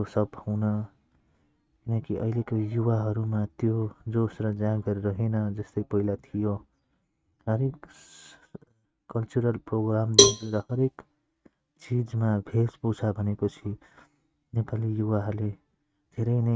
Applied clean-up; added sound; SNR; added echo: neural mask model RNNoise.